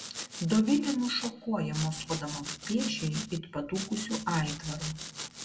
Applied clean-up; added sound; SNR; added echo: none; Domestic sounds, home sounds; 10 dB; reverberation time 1.4 s.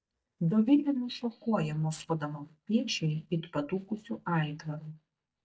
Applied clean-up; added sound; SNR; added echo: neural mask model DeepFilterNet 3.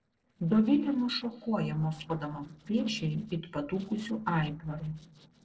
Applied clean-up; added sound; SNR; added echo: neural separator model SepFormer DNS4.